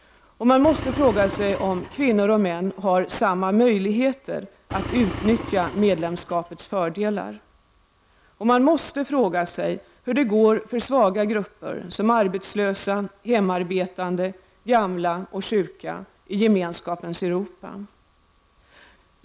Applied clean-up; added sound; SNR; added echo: none; Engine; 10 dB; none.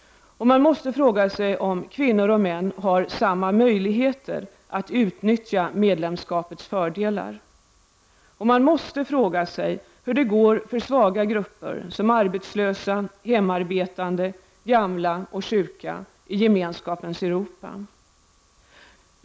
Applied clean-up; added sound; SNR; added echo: none; none; none; none.